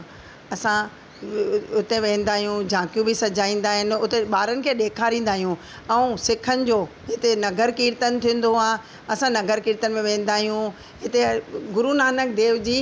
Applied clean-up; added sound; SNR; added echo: none; none; none; none.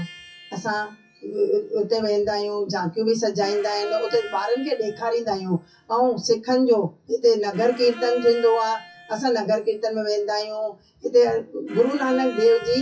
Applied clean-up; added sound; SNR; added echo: classical method WPE with log-MMSE.